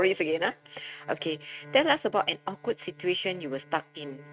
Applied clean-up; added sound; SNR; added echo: neural mask model RNNoise.